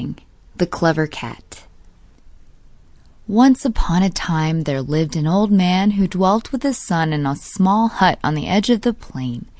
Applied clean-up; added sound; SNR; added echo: none; none; none; none.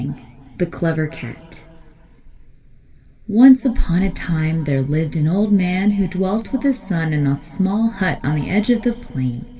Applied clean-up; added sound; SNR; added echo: none; none; none; reverberation time 2.3 s.